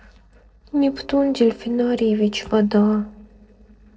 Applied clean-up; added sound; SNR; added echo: neural separator model SepFormer DNS4.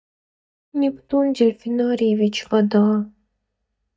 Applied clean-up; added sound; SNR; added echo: neural mask model DeepFilterNet 3.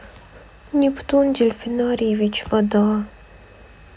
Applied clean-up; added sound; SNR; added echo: none; none; none; none.